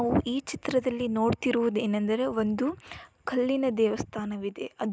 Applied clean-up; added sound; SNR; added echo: none; none; none; none.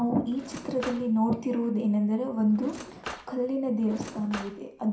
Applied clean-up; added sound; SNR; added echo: none; Cutlery, silverware / Drawer open or close; 15 dB; reverberation time 0.5 s.